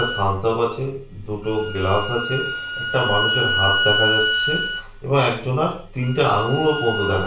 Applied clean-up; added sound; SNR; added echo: none; Bowed string instrument; 3 dB; reverberation time 0.4 s.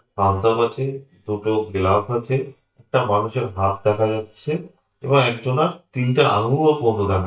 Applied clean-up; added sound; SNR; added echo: neural mask model DeepFilterNet 3.